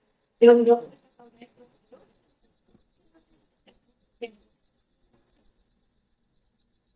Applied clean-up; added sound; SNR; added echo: neural mask model DeepFilterNet 3.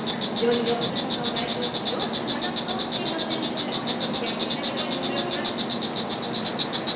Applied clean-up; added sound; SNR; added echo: none; Insect; -4 dB; reverberation time 0.9 s.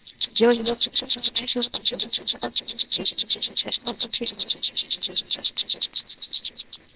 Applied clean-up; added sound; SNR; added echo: neural separator model SepFormer WHAMR!.